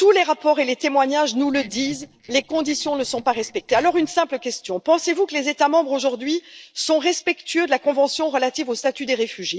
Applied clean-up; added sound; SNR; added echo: neural separator model SepFormer DNS4.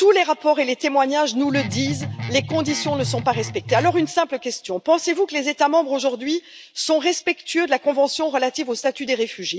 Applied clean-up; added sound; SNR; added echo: none; Guitar; 8 dB; none.